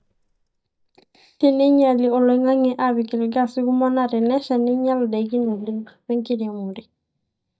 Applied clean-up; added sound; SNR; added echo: neural mask model DeepFilterNet 3.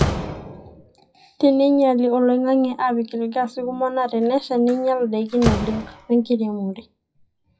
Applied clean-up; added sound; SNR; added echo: classical method WPE with log-MMSE.